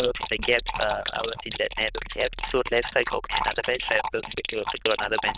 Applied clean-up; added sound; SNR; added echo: neural diffusion model UNIVERSE++.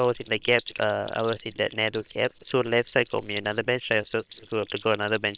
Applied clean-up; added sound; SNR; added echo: neural separator model SepFormer WHAM!.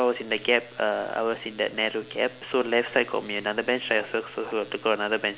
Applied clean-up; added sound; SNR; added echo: none; none; none; none.